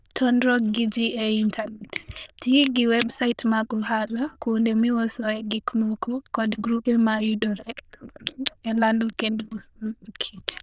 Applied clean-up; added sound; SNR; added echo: neural diffusion model UNIVERSE++.